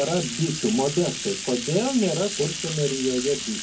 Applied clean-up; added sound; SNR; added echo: none; Bathtub (filling or washing); 7 dB; reverberation time 0.3 s.